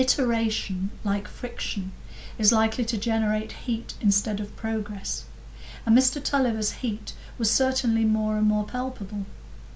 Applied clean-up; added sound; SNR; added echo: none; none; none; none.